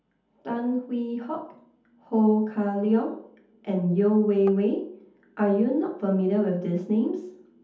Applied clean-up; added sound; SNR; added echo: none; Tap; 18 dB; reverberation time 0.6 s.